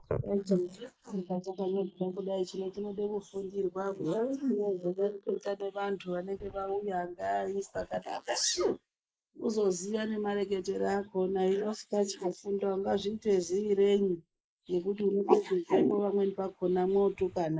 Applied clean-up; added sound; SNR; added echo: neural mask model Resemble Enhance denoiser.